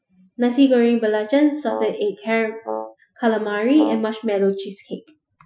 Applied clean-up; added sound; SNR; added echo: classical method Wiener filter.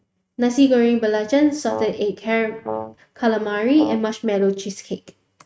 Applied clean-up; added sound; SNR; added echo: neural mask model RNNoise.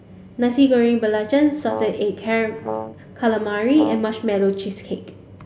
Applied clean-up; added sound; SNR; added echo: none; Brass instrument; 10 dB; none.